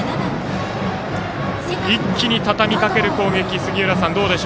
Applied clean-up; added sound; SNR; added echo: none; none; none; none.